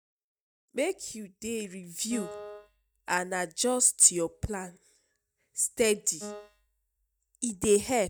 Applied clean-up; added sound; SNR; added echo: neural mask model DeepFilterNet 3.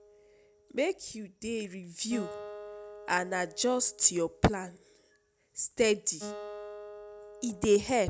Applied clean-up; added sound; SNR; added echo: none; Acoustic guitar; 17 dB; none.